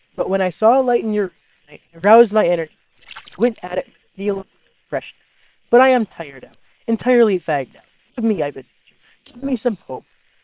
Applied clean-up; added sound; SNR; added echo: neural separator model SepFormer WHAM!.